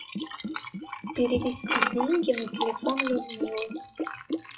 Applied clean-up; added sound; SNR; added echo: classical method WPE with log-MMSE.